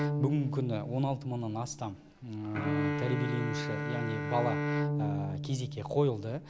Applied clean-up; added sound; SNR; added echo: none; Bowed string instrument; 1 dB; none.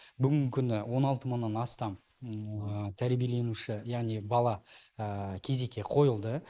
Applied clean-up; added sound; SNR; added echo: neural mask model Resemble Enhance denoiser.